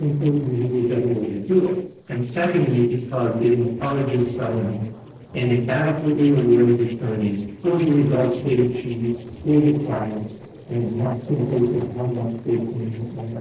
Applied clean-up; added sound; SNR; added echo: neural separator model SepFormer DNS4.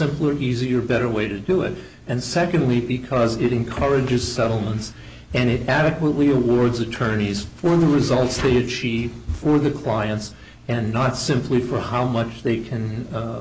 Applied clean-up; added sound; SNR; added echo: none; none; none; none.